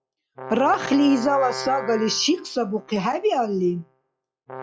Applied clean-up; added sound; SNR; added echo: classical method log-MMSE.